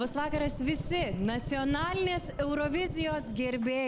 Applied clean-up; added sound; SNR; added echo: none; Engine starting / Car; 8 dB; none.